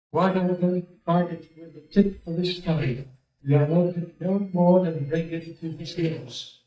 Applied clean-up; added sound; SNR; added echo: neural mask model DeepFilterNet 3.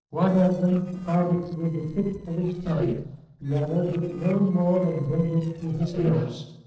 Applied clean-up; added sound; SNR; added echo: neural separator model SepFormer DNS4.